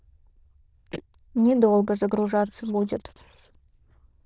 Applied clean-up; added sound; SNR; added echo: neural diffusion model UNIVERSE++.